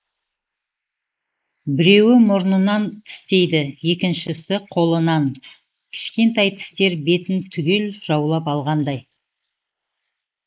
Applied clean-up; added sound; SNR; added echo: neural mask model Resemble Enhance denoiser.